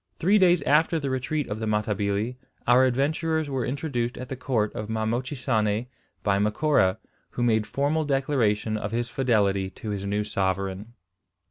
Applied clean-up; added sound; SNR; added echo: none; none; none; none.